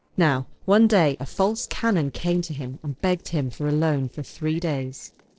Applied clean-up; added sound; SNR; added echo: neural separator model SepFormer DNS4.